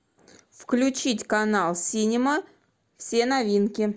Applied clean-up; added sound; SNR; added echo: none; none; none; none.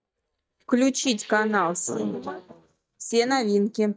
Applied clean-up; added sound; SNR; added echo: neural mask model DeepFilterNet 3.